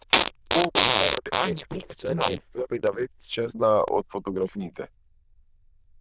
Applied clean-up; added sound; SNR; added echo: neural diffusion model UNIVERSE++.